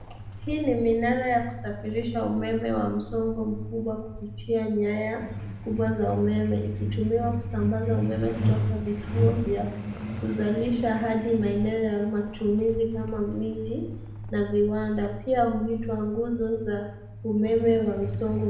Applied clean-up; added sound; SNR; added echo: none; Truck; 6 dB; reverberation time 0.7 s.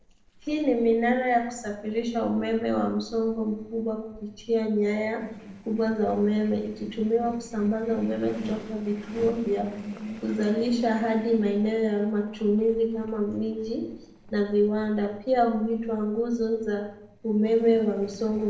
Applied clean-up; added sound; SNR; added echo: neural separator model SepFormer DNS4.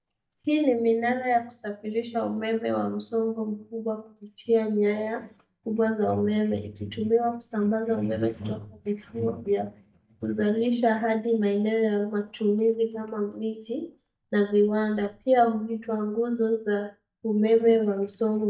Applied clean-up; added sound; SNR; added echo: neural mask model DeepFilterNet 3.